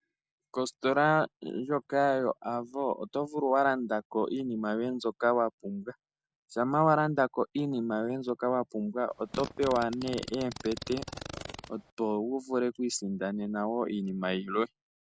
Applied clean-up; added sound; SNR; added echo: none; Fart; 12 dB; none.